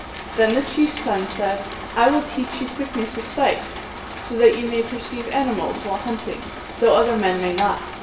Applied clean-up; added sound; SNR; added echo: none; Rain; 9 dB; reverberation time 1.0 s.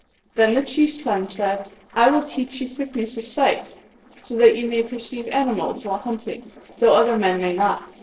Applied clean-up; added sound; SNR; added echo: neural separator model SepFormer DNS4.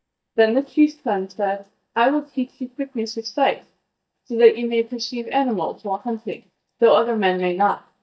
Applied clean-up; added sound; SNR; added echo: neural mask model DeepFilterNet 3.